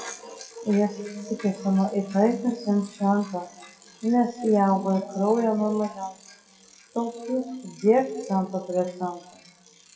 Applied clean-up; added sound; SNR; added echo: classical method WPE with log-MMSE.